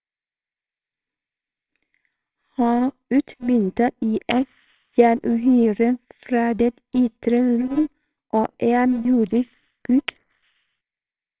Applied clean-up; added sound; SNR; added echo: neural separator model SepFormer WHAMR!.